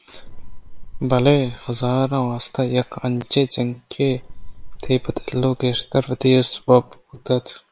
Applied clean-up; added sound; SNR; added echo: neural separator model SepFormer WHAM!.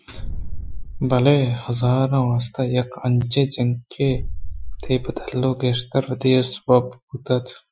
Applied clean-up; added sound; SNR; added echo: classical method Wiener filter.